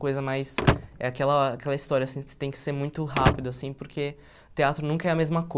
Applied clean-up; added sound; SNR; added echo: none; Slam / Wood; 2 dB; none.